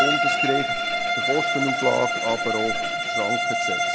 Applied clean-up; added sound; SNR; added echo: none; Bowed string instrument; -4 dB; none.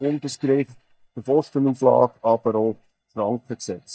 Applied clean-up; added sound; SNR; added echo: neural mask model DeepFilterNet 3.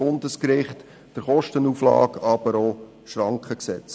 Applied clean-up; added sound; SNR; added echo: none; none; none; none.